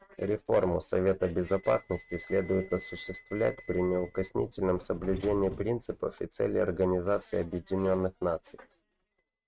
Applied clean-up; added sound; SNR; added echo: neural mask model RNNoise.